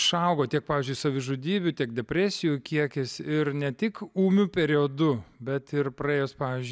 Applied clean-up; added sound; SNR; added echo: none; none; none; none.